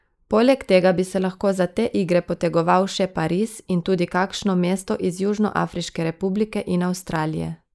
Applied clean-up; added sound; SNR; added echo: neural mask model Resemble Enhance denoiser.